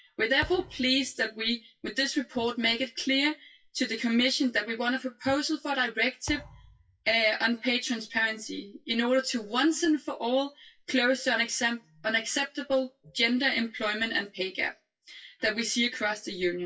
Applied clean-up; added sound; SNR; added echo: classical method WPE with log-MMSE.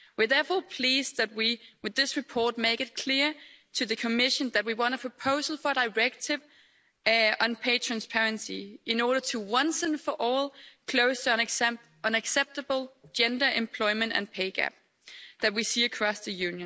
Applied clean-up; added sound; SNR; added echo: none; none; none; none.